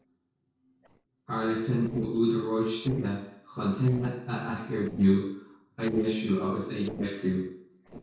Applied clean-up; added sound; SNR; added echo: neural separator model SepFormer DNS4.